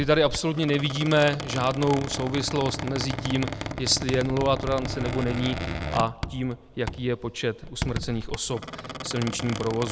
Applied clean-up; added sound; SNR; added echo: none; Squeak; 7 dB; none.